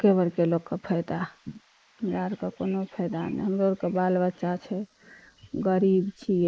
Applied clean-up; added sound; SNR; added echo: neural mask model Resemble Enhance denoiser.